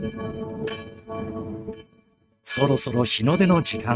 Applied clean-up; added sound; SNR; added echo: neural mask model RNNoise.